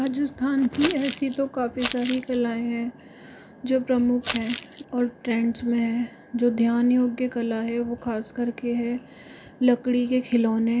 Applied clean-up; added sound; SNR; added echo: none; Crumpling, crinkling; 5 dB; none.